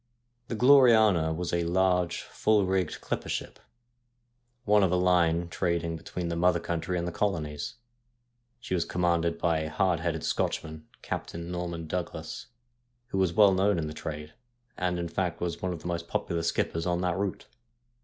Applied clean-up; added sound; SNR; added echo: none; none; none; none.